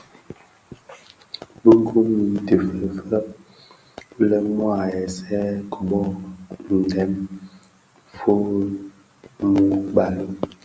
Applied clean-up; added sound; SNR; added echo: none; none; none; none.